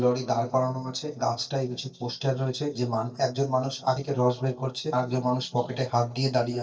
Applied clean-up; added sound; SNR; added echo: neural mask model DeepFilterNet 3.